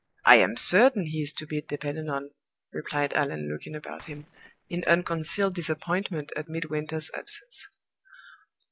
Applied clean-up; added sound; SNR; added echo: neural separator model SepFormer DNS4.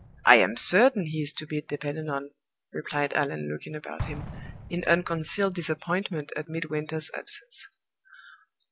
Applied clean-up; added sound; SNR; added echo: none; Explosion; 17 dB; none.